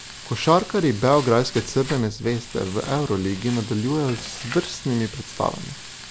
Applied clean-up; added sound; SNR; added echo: none; Frying (food); 14 dB; none.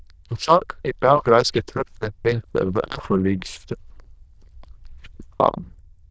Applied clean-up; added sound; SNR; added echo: neural diffusion model UNIVERSE++.